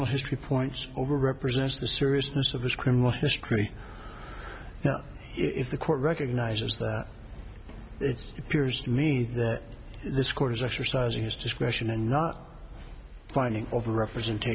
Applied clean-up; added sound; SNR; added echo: none; none; none; none.